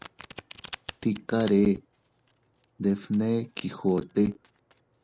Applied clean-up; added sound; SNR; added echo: none; Domestic sounds, home sounds; 16 dB; none.